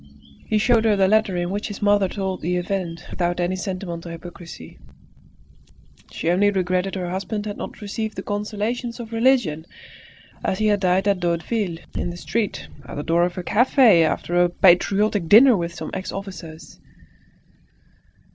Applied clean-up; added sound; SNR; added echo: none; none; none; none.